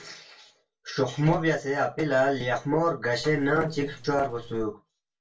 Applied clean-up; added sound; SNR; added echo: neural separator model SepFormer DNS4.